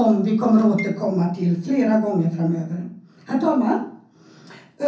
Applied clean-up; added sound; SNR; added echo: none; Marimba, xylophone; 20 dB; reverberation time 0.6 s.